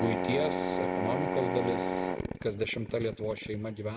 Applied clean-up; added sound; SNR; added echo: none; Drill; 0 dB; none.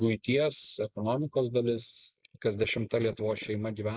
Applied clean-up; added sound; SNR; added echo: neural mask model Resemble Enhance denoiser.